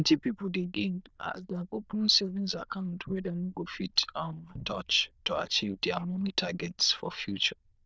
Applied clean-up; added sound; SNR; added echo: neural diffusion model UNIVERSE++.